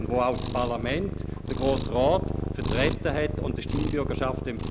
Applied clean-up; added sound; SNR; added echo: none; Cat; 1 dB; none.